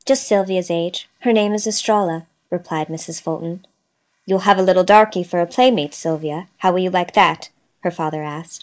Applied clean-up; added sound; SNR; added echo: neural mask model Resemble Enhance denoiser.